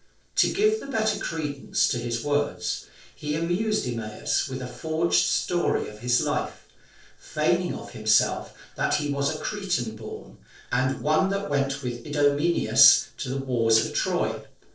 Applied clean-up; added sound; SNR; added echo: neural separator model SepFormer DNS4.